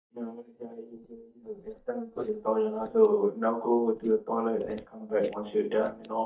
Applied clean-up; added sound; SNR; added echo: neural mask model DeepFilterNet 3.